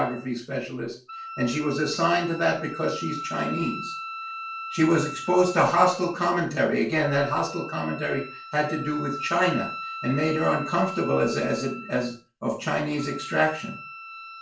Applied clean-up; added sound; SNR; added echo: none; Wind instrument, woodwind instrument; 11 dB; reverberation time 0.3 s.